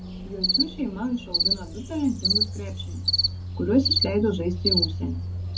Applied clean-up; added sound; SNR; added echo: none; Cricket; -1 dB; reverberation time 0.3 s.